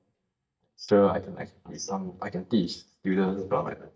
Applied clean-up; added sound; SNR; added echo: neural mask model DeepFilterNet 3.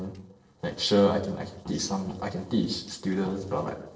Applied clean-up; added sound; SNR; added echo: neural separator model SepFormer DNS4.